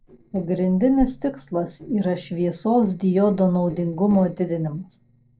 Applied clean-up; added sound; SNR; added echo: neural separator model SepFormer DNS4.